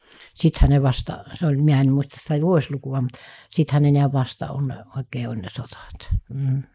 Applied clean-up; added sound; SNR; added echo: neural mask model Resemble Enhance denoiser.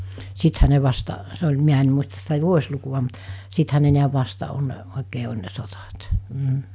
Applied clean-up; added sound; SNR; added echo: none; none; none; none.